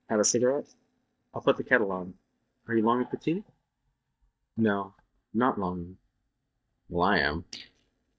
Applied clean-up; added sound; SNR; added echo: neural mask model DeepFilterNet 3.